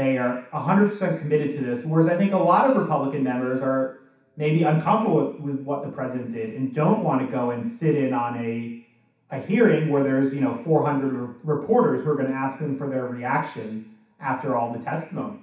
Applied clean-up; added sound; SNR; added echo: none; none; none; reverberation time 0.7 s.